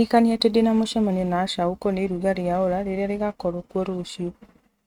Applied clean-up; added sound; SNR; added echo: neural mask model RNNoise.